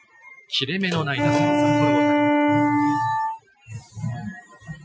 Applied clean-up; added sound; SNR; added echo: classical method Wiener filter.